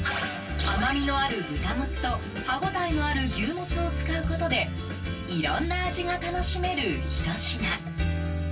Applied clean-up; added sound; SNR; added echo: none; none; none; reverberation time 0.1 s.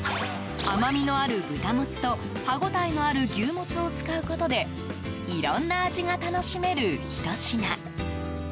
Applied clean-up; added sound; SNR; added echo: none; none; none; none.